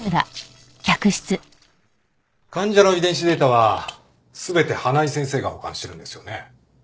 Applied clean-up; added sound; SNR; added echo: neural separator model SepFormer DNS4.